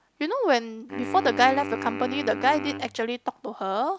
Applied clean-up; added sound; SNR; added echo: none; Wind instrument, woodwind instrument; 10 dB; none.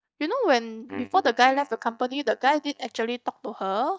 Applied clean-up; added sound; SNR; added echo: neural mask model DeepFilterNet 3.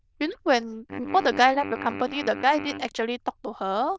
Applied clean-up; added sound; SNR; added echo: neural diffusion model UNIVERSE++.